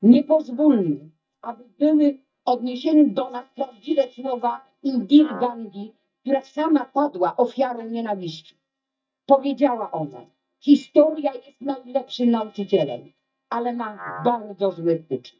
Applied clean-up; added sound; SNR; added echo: neural mask model DeepFilterNet 3.